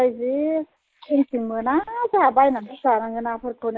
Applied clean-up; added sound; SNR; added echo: neural mask model Resemble Enhance denoiser.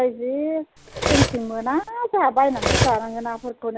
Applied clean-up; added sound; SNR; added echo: none; Cutlery, silverware; 1 dB; none.